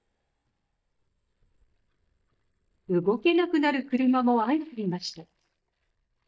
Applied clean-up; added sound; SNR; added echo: neural mask model DeepFilterNet 3.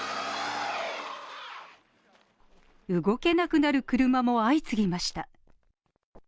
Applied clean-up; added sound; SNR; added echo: none; none; none; none.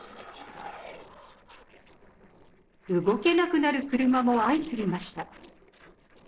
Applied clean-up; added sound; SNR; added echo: neural separator model SepFormer DNS4.